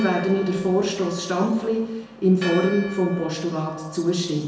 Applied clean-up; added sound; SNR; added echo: none; Church bell; 15 dB; reverberation time 0.8 s.